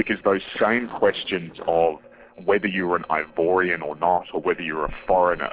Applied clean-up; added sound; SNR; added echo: neural separator model SepFormer DNS4.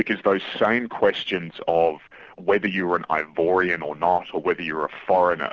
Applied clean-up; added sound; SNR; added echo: none; none; none; none.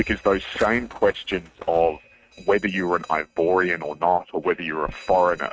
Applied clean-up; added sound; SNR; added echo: neural mask model RNNoise.